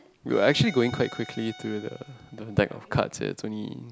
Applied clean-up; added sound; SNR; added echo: none; Bowed string instrument; 19 dB; none.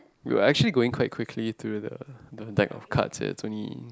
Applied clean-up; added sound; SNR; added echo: neural mask model Resemble Enhance denoiser.